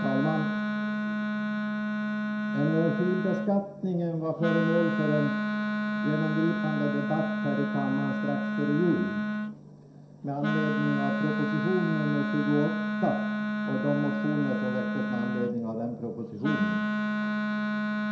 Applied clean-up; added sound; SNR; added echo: none; Wind instrument, woodwind instrument; -1 dB; reverberation time 0.7 s.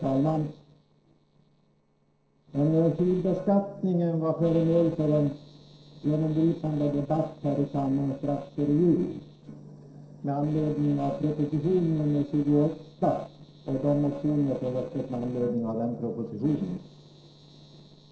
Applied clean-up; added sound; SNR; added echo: neural separator model SepFormer DNS4.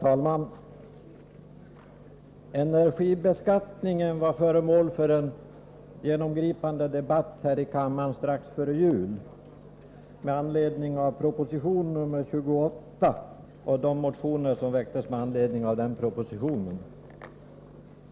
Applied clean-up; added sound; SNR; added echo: none; none; none; none.